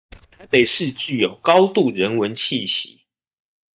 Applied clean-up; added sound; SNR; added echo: neural mask model DeepFilterNet 3.